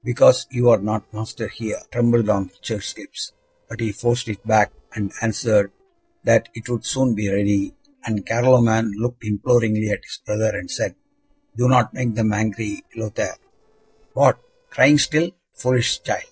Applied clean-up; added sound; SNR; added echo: neural separator model SepFormer DNS4.